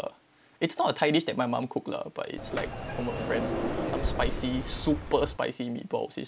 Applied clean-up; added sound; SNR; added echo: none; Sliding door; 5 dB; none.